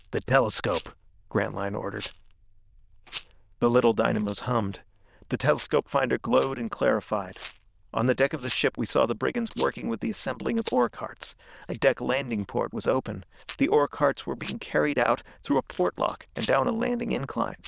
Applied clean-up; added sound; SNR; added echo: neural diffusion model UNIVERSE++.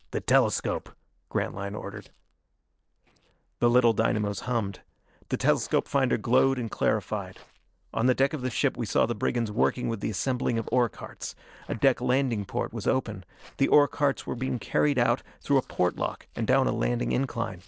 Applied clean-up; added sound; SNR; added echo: neural separator model SepFormer DNS4.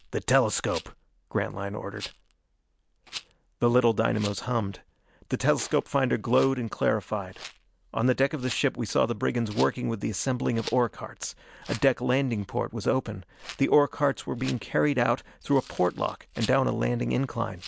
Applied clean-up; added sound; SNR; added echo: none; Rattle; 20 dB; none.